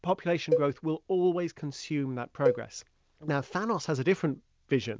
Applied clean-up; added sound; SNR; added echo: none; Cowbell; 5 dB; none.